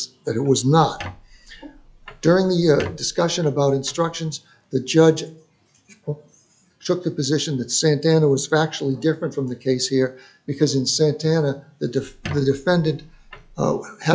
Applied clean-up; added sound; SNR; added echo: classical method log-MMSE.